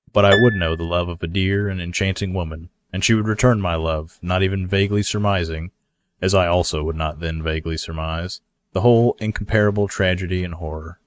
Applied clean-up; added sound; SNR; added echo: neural mask model RNNoise.